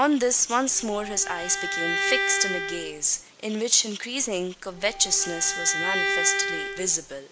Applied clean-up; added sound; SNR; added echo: none; Bowed string instrument; 4 dB; none.